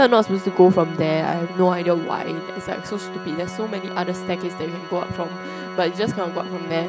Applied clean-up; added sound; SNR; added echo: none; Organ; 11 dB; none.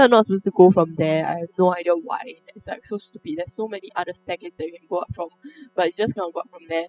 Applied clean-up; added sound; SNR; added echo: classical method spectral subtraction.